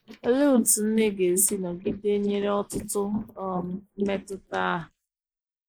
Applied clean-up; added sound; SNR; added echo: neural mask model Resemble Enhance denoiser.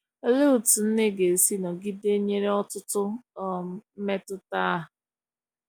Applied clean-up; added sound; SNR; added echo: none; none; none; none.